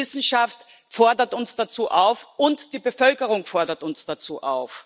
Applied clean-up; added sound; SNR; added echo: none; none; none; none.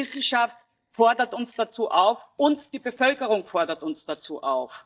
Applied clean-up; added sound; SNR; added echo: neural mask model DeepFilterNet 3.